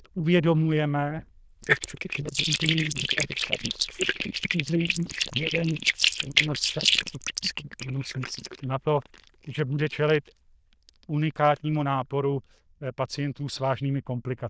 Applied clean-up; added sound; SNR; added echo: neural diffusion model UNIVERSE++.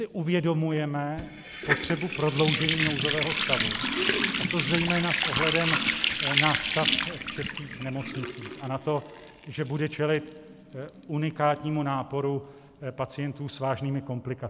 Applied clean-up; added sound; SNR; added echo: none; Water tap, faucet; 0 dB; none.